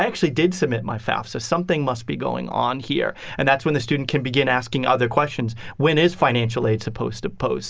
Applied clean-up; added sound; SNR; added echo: none; none; none; none.